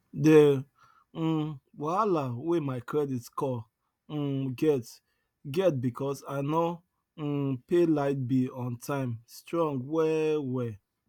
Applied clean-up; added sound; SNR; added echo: none; none; none; none.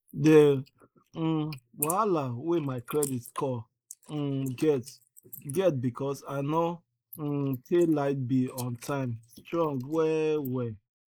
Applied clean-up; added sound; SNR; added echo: neural mask model Resemble Enhance denoiser.